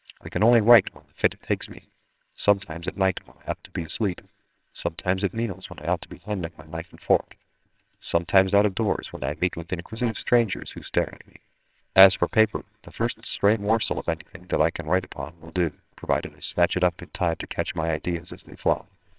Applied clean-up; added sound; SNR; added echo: neural separator model SepFormer WHAMR!.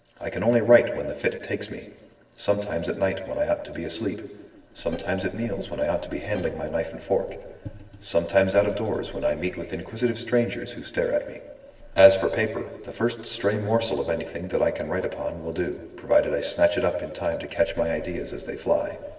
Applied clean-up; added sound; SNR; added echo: neural separator model SepFormer DNS4.